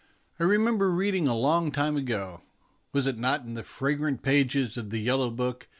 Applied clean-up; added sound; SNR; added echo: none; none; none; none.